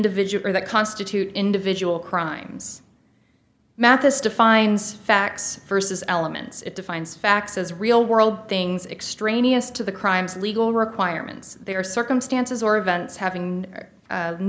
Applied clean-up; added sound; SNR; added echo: none; none; none; none.